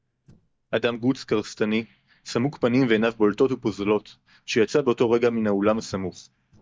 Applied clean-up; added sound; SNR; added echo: neural mask model DeepFilterNet 3.